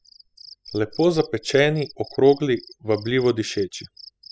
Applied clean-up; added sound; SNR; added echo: classical method spectral subtraction.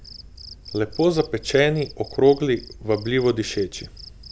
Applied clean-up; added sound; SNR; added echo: none; Cricket; 19 dB; none.